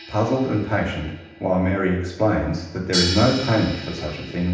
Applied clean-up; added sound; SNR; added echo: none; Crash cymbal; 11 dB; reverberation time 0.9 s.